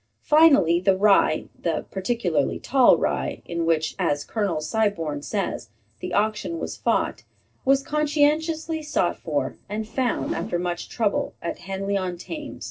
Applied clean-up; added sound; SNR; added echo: neural separator model SepFormer DNS4.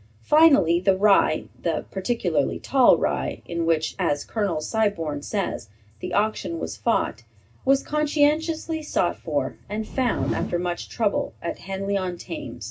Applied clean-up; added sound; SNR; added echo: none; Whoosh, swoosh, swish; 10 dB; reverberation time 0.4 s.